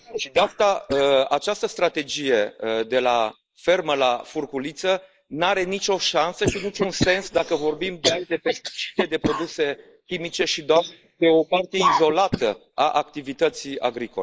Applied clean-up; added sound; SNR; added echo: neural mask model Resemble Enhance denoiser.